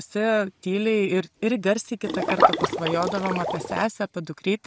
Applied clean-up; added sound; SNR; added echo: none; Liquid; -1 dB; none.